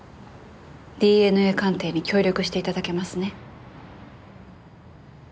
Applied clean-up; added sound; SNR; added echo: none; none; none; none.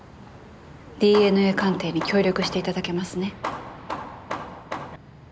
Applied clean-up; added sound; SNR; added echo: none; Hammer; 10 dB; none.